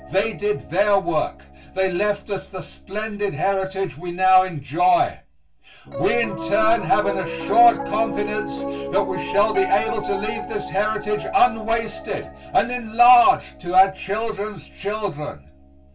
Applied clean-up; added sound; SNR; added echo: none; Piano; 11 dB; reverberation time 0.2 s.